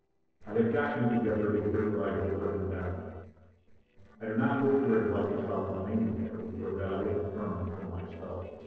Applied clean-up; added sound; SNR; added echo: neural separator model SepFormer DNS4.